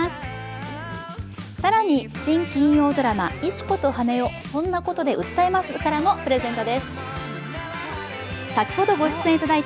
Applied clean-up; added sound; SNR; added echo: none; none; none; none.